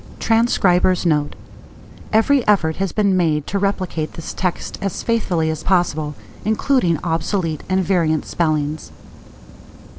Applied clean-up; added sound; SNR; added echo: none; Fire; 19 dB; none.